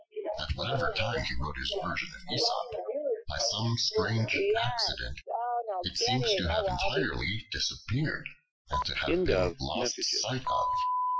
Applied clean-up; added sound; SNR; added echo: classical method Wiener filter.